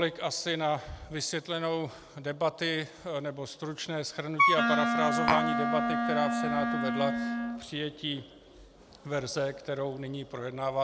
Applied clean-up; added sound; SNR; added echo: none; Tap + Wind instrument, woodwind instrument; -5 dB; none.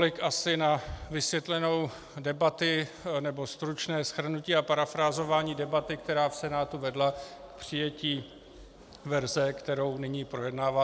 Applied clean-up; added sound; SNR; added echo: none; none; none; none.